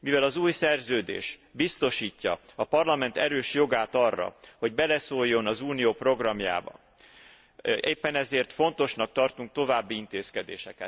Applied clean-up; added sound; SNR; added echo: none; none; none; none.